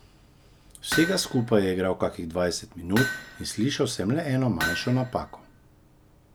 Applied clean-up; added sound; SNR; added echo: none; Hammer; 8 dB; none.